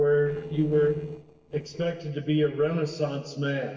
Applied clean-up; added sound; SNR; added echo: neural separator model SepFormer DNS4.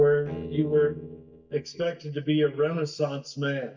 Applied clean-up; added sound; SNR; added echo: neural mask model DeepFilterNet 3.